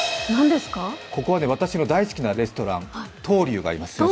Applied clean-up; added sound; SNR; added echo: none; Crash cymbal; 13 dB; none.